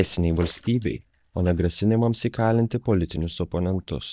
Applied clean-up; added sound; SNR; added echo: neural mask model DeepFilterNet 3.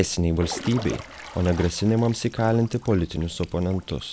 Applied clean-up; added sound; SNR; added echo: none; Drip / Trickle, dribble / Water / Splash, splatter; 16 dB; none.